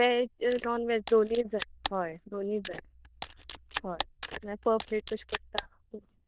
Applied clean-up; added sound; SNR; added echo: neural diffusion model UNIVERSE++.